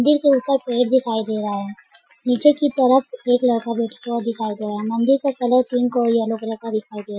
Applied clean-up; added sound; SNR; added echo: classical method Wiener filter.